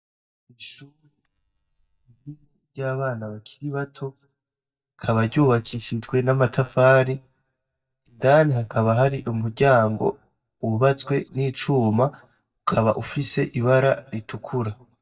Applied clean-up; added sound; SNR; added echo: neural mask model DeepFilterNet 3.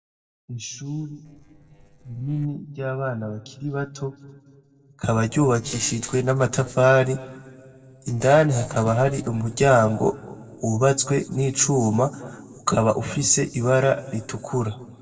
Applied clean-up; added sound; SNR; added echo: neural separator model SepFormer DNS4.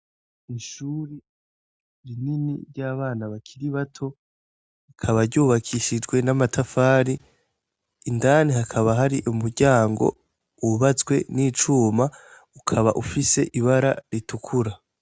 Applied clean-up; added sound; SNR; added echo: none; none; none; none.